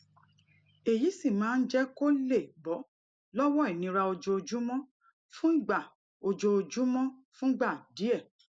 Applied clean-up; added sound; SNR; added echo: none; none; none; none.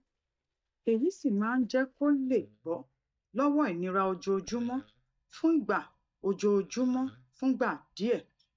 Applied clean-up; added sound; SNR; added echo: neural mask model DeepFilterNet 3.